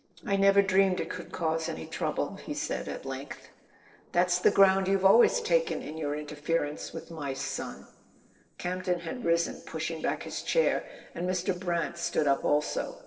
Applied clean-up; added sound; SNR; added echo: neural separator model SepFormer DNS4.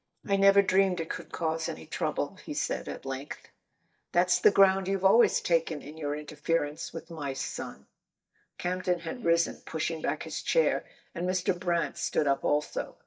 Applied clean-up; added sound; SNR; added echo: neural mask model DeepFilterNet 3.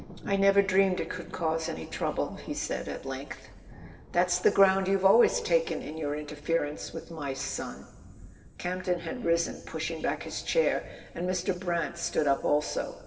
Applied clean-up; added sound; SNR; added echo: none; Thunder; 20 dB; reverberation time 2.2 s.